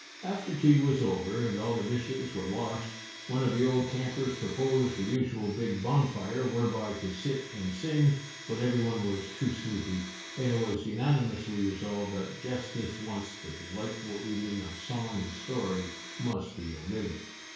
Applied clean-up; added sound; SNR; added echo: none; Domestic sounds, home sounds; 14 dB; reverberation time 0.6 s.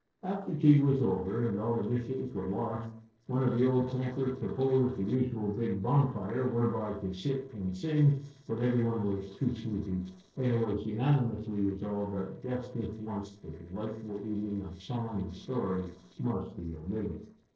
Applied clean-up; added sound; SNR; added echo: neural separator model SepFormer DNS4.